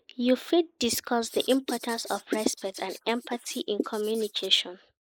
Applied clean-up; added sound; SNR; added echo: neural mask model Resemble Enhance denoiser.